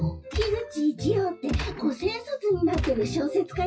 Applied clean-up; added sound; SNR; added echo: classical method WPE with log-MMSE.